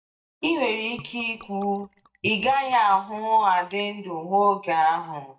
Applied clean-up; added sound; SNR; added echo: neural mask model DeepFilterNet 3.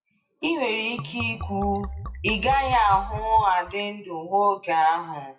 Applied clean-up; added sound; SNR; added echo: classical method WPE with log-MMSE.